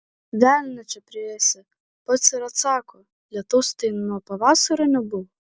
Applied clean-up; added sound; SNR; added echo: none; none; none; none.